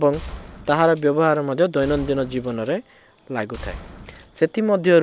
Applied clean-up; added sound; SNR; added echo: none; Gunshot, gunfire; 18 dB; none.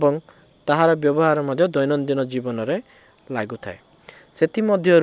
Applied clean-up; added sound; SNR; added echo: none; none; none; none.